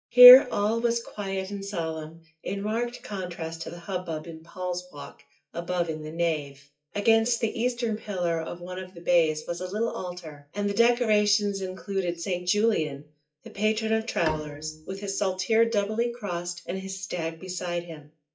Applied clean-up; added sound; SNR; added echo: classical method WPE with log-MMSE.